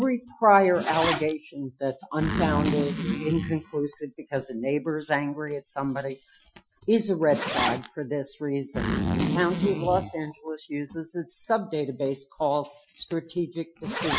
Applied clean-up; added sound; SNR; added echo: classical method Wiener filter.